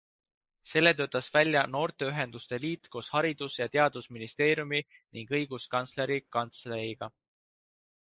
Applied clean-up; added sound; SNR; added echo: neural mask model Resemble Enhance denoiser.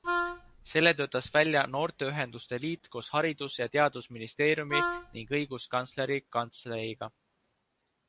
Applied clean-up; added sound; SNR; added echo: none; Wind instrument, woodwind instrument; 3 dB; none.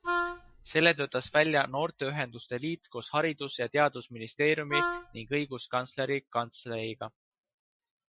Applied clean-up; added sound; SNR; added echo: classical method Wiener filter.